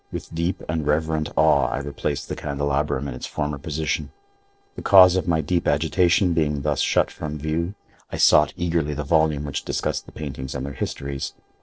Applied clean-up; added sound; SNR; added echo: neural separator model SepFormer DNS4.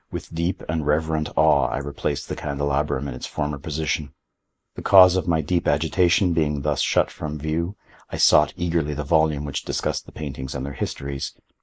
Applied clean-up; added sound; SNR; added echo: neural mask model Resemble Enhance denoiser.